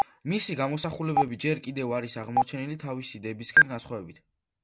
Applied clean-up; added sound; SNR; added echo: none; Stream; -2 dB; none.